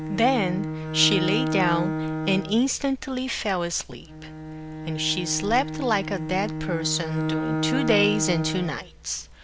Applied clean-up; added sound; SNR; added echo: none; Bowed string instrument; 4 dB; none.